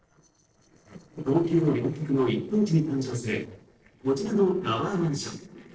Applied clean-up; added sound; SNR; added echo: neural separator model SepFormer DNS4.